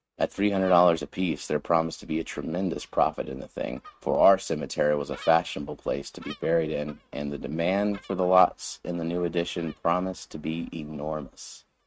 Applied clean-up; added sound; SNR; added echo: neural mask model RNNoise.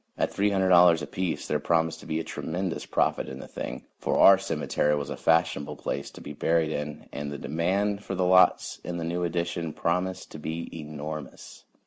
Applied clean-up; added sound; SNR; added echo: none; none; none; none.